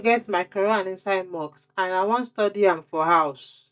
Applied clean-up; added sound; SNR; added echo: neural mask model DeepFilterNet 3.